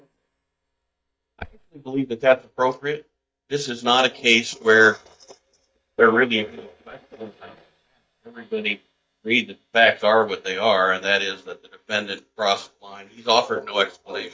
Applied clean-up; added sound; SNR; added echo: neural mask model DeepFilterNet 3.